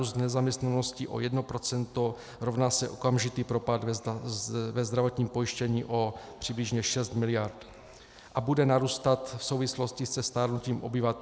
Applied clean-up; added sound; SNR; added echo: none; none; none; none.